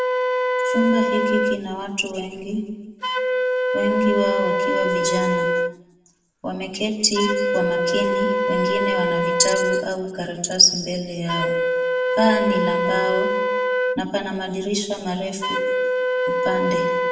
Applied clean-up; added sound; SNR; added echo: none; Wind instrument, woodwind instrument; -2 dB; reverberation time 1.1 s.